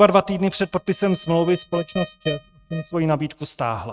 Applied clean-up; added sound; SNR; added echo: neural mask model RNNoise.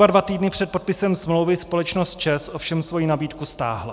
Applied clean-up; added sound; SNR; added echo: none; none; none; none.